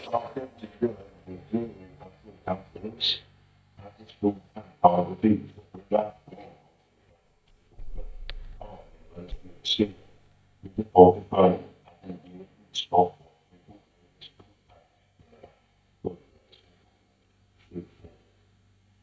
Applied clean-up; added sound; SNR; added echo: neural mask model DeepFilterNet 3.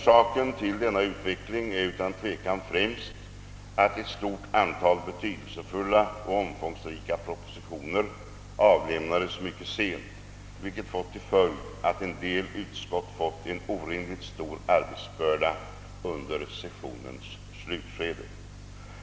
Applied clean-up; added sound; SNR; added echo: none; none; none; none.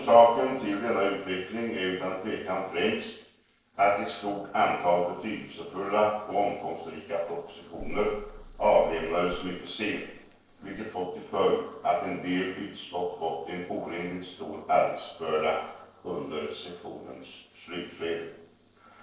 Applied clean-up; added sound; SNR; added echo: neural separator model SepFormer DNS4.